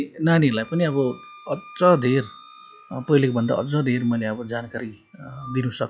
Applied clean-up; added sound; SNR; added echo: classical method log-MMSE.